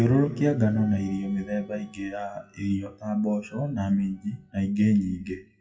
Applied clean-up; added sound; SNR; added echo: classical method WPE with log-MMSE.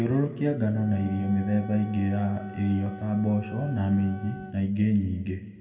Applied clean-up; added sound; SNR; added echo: none; Wind instrument, woodwind instrument; 19 dB; reverberation time 1.6 s.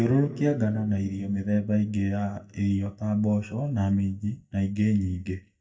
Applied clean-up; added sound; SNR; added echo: neural mask model DeepFilterNet 3.